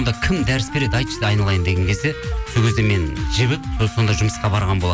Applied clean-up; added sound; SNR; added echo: none; Wind instrument, woodwind instrument; 14 dB; none.